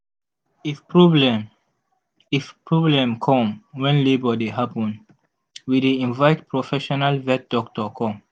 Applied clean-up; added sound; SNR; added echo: none; none; none; none.